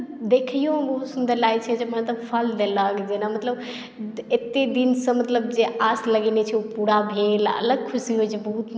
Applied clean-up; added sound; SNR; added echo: none; none; none; none.